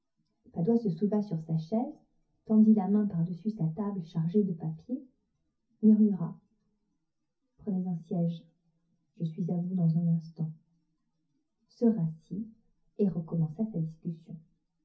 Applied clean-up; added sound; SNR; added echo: none; none; none; reverberation time 0.3 s.